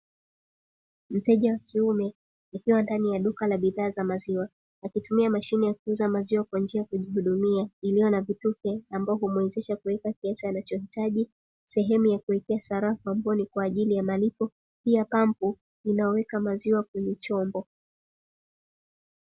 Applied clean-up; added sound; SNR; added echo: none; none; none; none.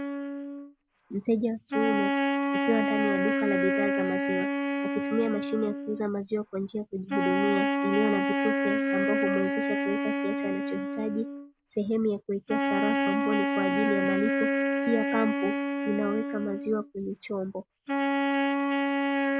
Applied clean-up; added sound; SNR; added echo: none; Wind instrument, woodwind instrument; -3 dB; none.